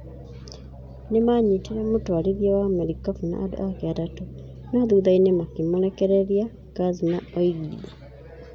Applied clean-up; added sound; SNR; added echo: none; none; none; none.